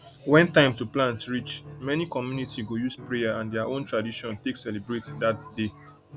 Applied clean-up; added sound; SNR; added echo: none; Piano; 18 dB; none.